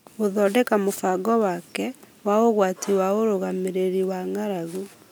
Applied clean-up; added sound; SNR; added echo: none; none; none; none.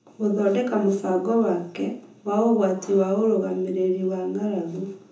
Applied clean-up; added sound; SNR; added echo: none; none; none; reverberation time 0.6 s.